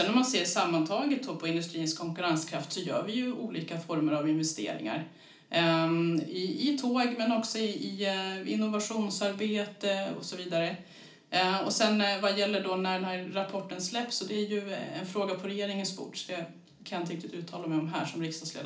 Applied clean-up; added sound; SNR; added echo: none; none; none; reverberation time 0.4 s.